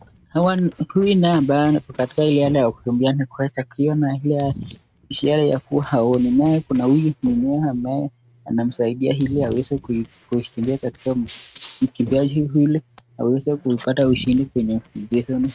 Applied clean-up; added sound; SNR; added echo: neural mask model RNNoise.